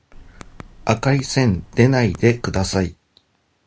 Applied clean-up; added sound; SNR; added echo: none; Typing; 19 dB; none.